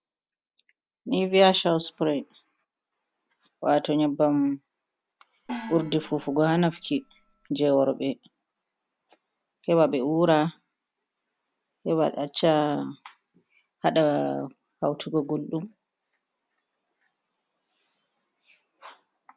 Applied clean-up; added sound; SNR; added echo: none; Gong; 14 dB; none.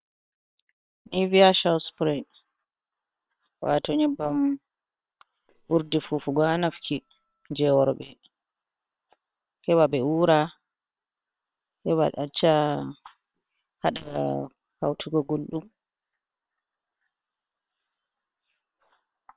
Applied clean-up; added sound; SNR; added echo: neural separator model SepFormer WHAM!.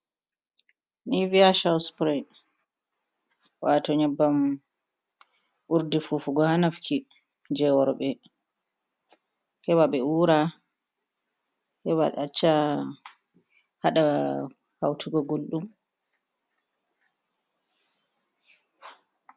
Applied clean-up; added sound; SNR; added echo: none; none; none; none.